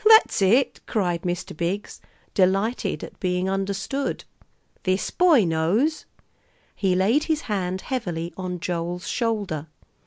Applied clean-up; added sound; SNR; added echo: none; none; none; none.